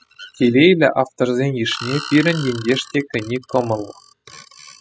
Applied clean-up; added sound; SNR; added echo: classical method spectral subtraction.